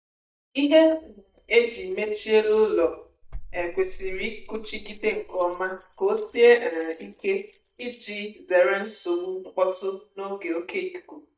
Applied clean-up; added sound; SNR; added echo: neural mask model DeepFilterNet 3.